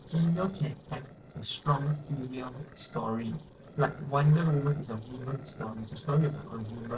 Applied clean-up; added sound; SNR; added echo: neural separator model SepFormer DNS4.